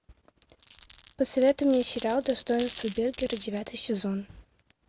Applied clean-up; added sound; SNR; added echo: none; Glass; 9 dB; none.